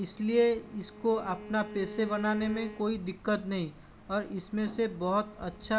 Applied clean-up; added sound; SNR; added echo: none; Bowed string instrument; 16 dB; none.